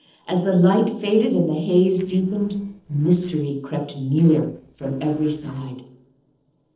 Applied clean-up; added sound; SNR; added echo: neural separator model SepFormer DNS4.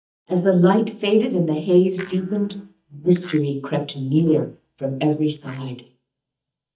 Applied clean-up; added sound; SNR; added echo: neural mask model DeepFilterNet 3.